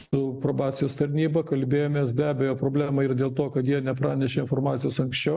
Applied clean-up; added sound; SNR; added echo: none; none; none; none.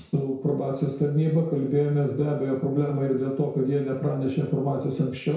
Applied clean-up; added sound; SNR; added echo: none; none; none; reverberation time 0.6 s.